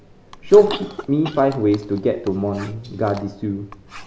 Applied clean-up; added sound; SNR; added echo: none; Chewing, mastication / Cough + Writing; 16 dB; none.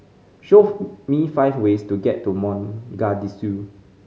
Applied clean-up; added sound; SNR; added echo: none; none; none; none.